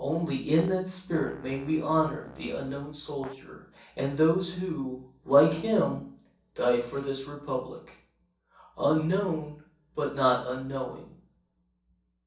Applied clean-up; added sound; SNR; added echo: none; Fart; 19 dB; reverberation time 0.6 s.